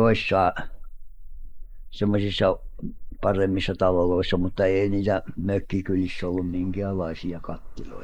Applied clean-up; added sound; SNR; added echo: neural mask model Resemble Enhance denoiser.